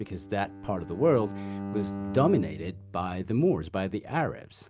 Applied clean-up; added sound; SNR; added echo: none; Bowed string instrument; 10 dB; none.